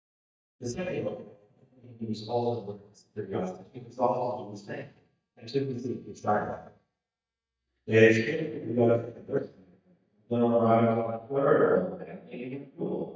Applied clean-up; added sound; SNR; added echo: neural mask model DeepFilterNet 3.